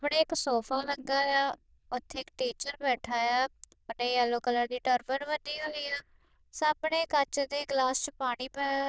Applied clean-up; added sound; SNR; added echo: neural diffusion model UNIVERSE++.